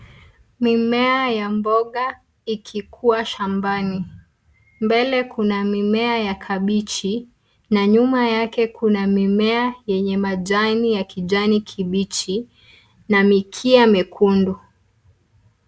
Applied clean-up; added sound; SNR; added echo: none; none; none; none.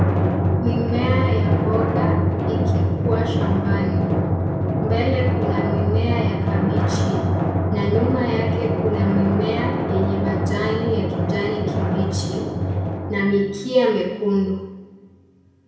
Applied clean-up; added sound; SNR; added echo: none; Drum; -4 dB; reverberation time 0.8 s.